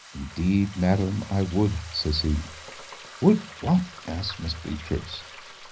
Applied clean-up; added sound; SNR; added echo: none; Frying (food); 18 dB; reverberation time 0.5 s.